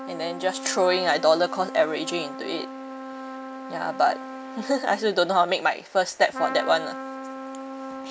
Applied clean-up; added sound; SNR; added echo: none; Trumpet; 11 dB; none.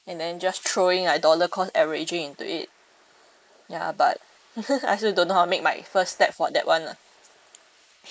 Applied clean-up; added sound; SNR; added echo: neural mask model Resemble Enhance denoiser.